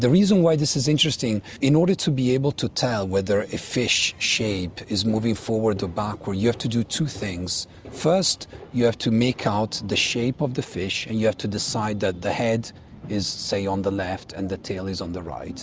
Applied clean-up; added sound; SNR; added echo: none; none; none; none.